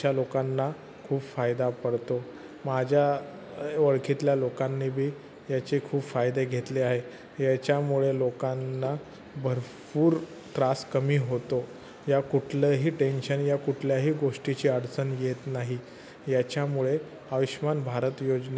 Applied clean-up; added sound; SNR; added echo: none; none; none; none.